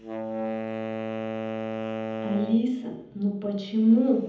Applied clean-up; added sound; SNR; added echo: none; Wind instrument, woodwind instrument; 6 dB; reverberation time 1.3 s.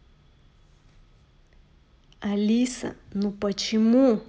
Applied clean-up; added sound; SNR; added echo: none; none; none; none.